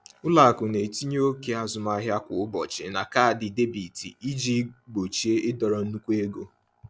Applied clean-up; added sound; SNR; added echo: none; none; none; none.